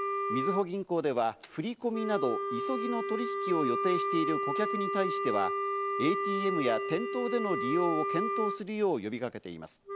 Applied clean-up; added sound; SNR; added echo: none; Wind instrument, woodwind instrument; 1 dB; none.